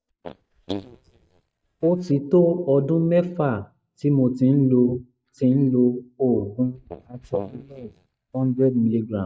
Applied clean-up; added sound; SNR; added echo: neural mask model DeepFilterNet 3.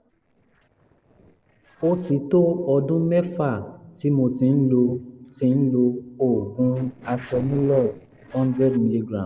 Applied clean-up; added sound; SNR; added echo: neural separator model SepFormer DNS4.